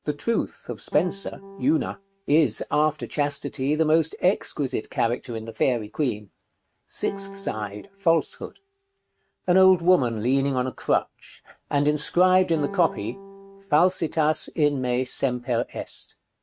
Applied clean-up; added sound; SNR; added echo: neural mask model RNNoise.